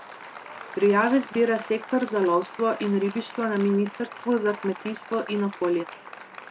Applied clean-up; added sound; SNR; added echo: none; Applause; 16 dB; none.